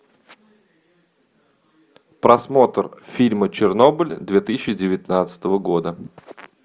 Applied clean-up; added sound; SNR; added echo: none; none; none; none.